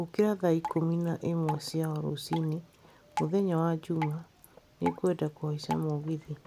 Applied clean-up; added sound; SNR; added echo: none; Drip; 12 dB; none.